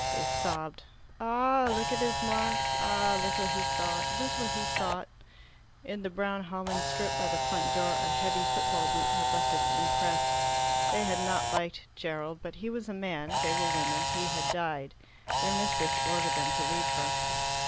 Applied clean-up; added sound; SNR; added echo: none; Camera; -4 dB; none.